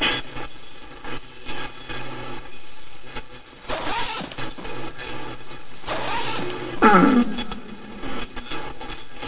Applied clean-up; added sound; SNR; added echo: none; Zipper (clothing); 10 dB; reverberation time 2.8 s.